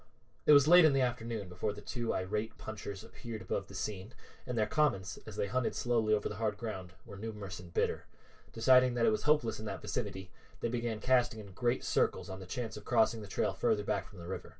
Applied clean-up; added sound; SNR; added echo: none; none; none; reverberation time 0.1 s.